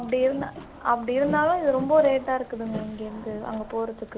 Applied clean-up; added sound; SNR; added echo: none; Boat, Water vehicle; 15 dB; none.